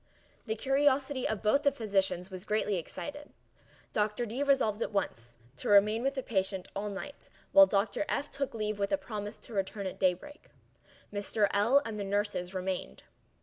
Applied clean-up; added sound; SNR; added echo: none; none; none; none.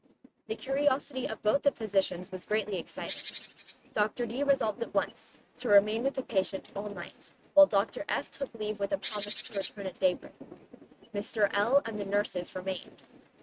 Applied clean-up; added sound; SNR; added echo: neural mask model RNNoise.